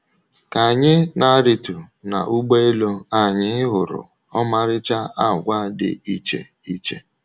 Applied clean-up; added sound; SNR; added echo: none; none; none; none.